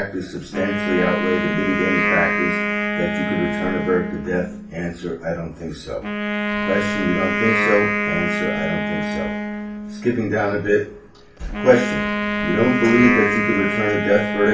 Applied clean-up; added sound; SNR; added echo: none; Wind instrument, woodwind instrument; 1 dB; reverberation time 0.3 s.